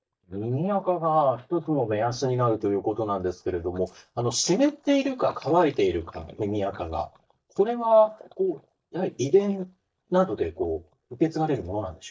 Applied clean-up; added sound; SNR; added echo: neural mask model DeepFilterNet 3.